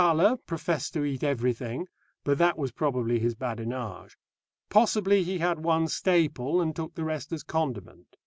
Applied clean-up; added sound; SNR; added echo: none; none; none; none.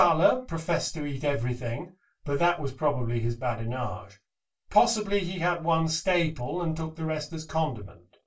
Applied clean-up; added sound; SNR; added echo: none; none; none; reverberation time 0.2 s.